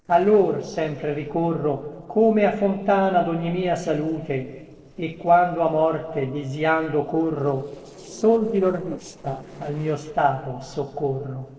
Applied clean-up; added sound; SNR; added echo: neural separator model SepFormer DNS4.